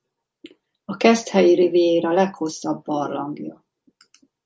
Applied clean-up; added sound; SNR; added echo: none; none; none; none.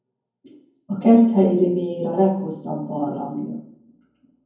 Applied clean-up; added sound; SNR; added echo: none; none; none; reverberation time 0.9 s.